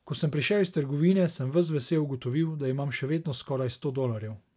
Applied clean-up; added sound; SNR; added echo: none; none; none; none.